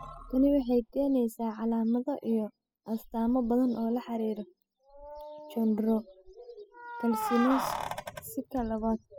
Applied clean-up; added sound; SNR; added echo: classical method spectral subtraction.